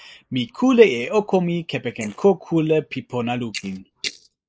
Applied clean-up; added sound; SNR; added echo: neural mask model Resemble Enhance denoiser.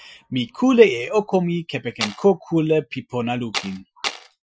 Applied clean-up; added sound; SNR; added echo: classical method Wiener filter.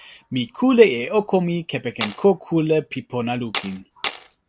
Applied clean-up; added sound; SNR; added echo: none; Tools; 9 dB; none.